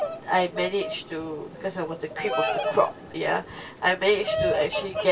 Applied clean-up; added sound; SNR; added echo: none; Bird vocalization, bird call, bird song; 4 dB; reverberation time 0.1 s.